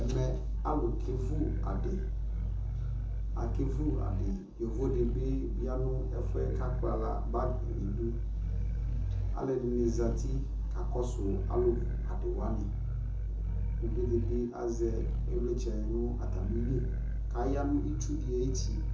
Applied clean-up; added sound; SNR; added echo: none; Growling; -4 dB; reverberation time 0.6 s.